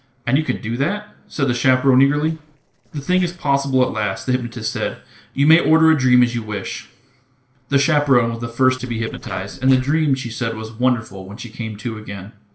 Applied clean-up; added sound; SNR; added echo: neural separator model SepFormer DNS4.